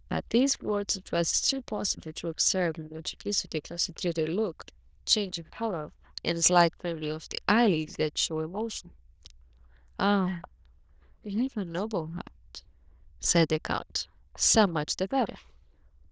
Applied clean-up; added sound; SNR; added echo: neural diffusion model UNIVERSE++.